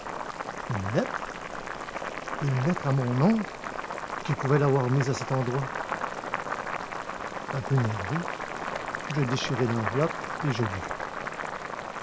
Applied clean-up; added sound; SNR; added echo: none; Boiling; 5 dB; none.